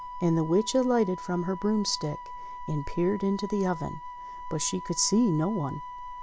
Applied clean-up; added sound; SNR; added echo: none; Wind instrument, woodwind instrument; 12 dB; none.